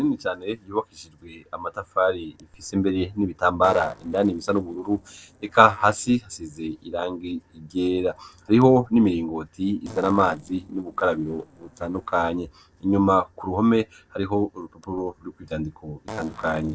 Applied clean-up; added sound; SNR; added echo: neural separator model SepFormer DNS4.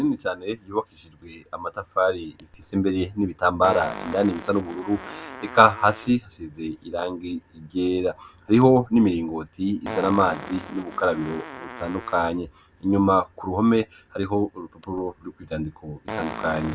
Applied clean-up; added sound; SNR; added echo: none; Fart; 16 dB; none.